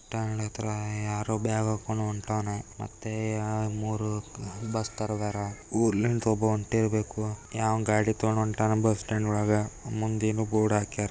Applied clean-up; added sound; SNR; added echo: none; none; none; none.